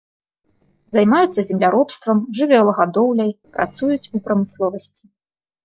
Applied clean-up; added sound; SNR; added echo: neural separator model SepFormer DNS4.